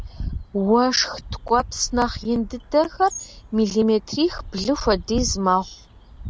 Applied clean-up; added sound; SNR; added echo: none; Bird; 12 dB; none.